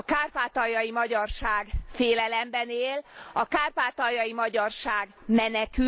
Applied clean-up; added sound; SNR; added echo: none; none; none; none.